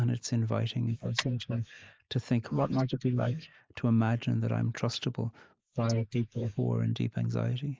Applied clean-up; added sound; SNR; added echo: neural mask model Resemble Enhance denoiser.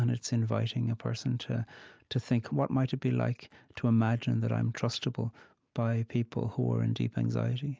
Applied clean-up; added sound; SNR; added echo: none; none; none; none.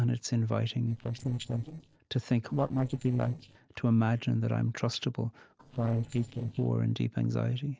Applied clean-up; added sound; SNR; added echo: neural separator model SepFormer DNS4.